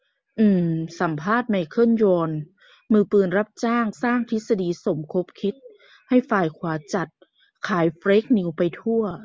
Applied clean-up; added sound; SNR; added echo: none; none; none; none.